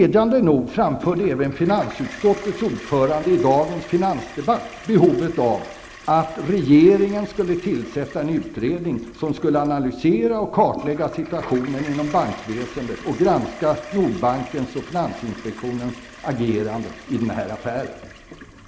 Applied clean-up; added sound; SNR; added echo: none; Toilet flush; 19 dB; none.